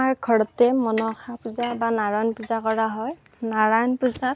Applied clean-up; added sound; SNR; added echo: none; none; none; none.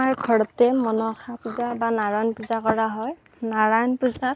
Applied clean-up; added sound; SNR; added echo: neural mask model Resemble Enhance denoiser.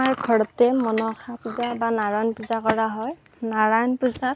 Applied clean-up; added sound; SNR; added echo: none; Chewing, mastication; 14 dB; none.